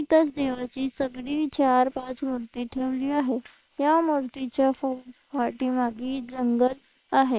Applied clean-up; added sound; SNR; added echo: neural separator model SepFormer WHAM!.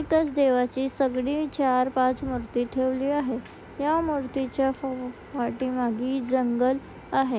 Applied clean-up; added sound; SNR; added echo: none; none; none; none.